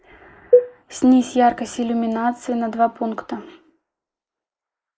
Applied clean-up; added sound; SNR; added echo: neural mask model Resemble Enhance denoiser.